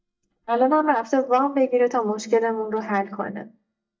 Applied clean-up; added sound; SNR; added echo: neural mask model DeepFilterNet 3.